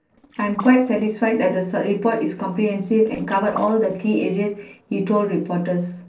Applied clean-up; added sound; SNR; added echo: neural separator model SepFormer DNS4.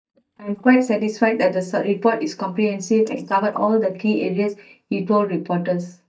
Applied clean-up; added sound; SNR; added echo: neural mask model DeepFilterNet 3.